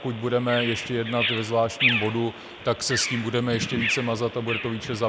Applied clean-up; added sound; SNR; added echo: none; Bird vocalization, bird call, bird song; 4 dB; none.